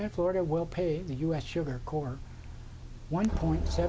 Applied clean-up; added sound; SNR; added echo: none; none; none; none.